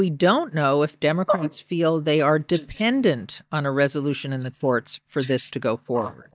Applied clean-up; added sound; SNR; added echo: neural mask model DeepFilterNet 3.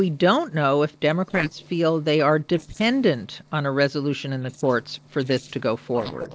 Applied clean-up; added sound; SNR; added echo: neural separator model SepFormer DNS4.